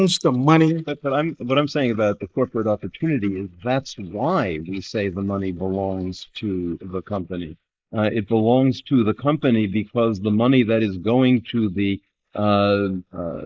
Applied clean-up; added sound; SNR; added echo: neural mask model Resemble Enhance denoiser.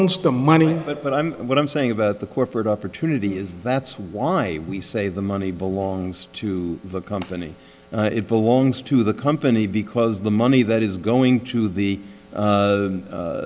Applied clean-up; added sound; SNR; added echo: none; none; none; none.